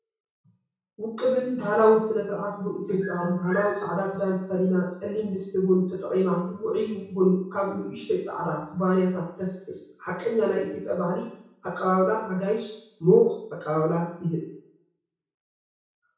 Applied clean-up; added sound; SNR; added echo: none; none; none; reverberation time 0.6 s.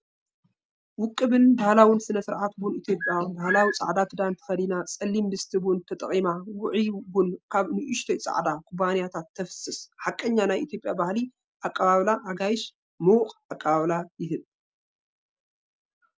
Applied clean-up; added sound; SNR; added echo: none; none; none; none.